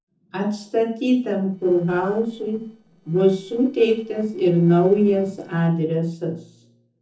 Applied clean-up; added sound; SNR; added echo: neural separator model SepFormer DNS4.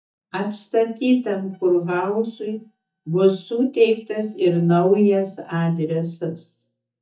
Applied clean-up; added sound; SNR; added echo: neural mask model DeepFilterNet 3.